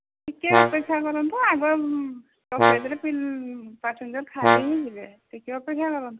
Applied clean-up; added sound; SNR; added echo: none; Brass instrument; -2 dB; none.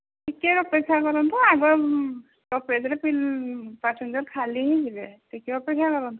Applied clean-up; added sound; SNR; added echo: none; none; none; none.